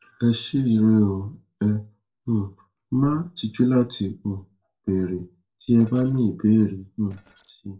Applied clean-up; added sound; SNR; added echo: neural separator model SepFormer DNS4.